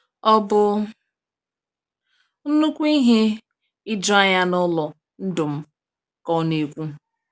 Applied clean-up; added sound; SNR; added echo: none; none; none; none.